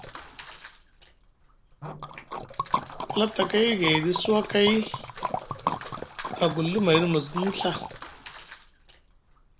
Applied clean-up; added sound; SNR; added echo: none; Liquid; 7 dB; none.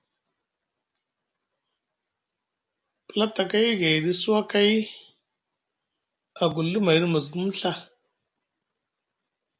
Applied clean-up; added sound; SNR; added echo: none; none; none; none.